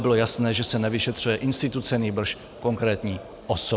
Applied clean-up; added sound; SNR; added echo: none; none; none; none.